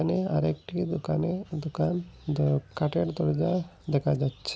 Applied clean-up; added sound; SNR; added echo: none; none; none; none.